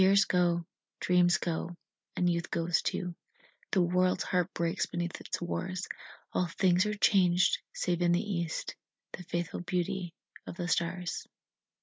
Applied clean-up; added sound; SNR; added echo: none; none; none; none.